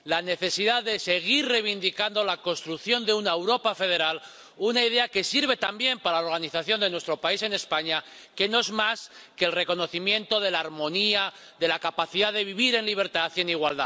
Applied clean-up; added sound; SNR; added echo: none; none; none; none.